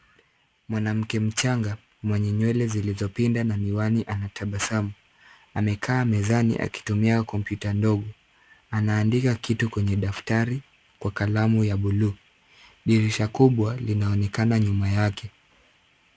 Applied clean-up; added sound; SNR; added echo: none; none; none; none.